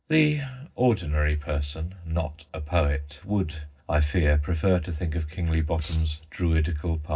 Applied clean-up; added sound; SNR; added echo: neural separator model SepFormer DNS4.